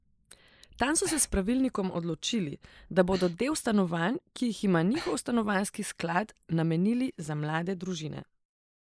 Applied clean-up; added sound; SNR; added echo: neural mask model Resemble Enhance denoiser.